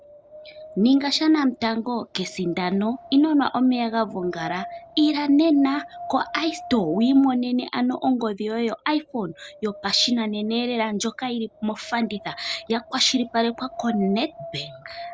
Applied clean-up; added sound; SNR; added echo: none; Wind; 18 dB; none.